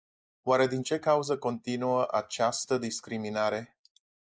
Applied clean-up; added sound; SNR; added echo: neural mask model Resemble Enhance denoiser.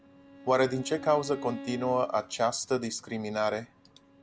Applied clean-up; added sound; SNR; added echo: none; Bowed string instrument; 16 dB; none.